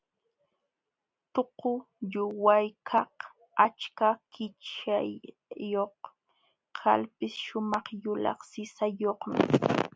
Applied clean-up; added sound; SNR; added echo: none; none; none; none.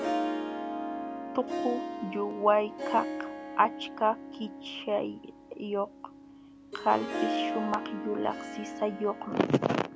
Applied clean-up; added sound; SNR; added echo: none; Harp; 5 dB; none.